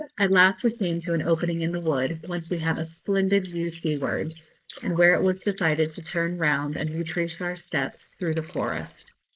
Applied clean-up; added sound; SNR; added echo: neural mask model Resemble Enhance denoiser.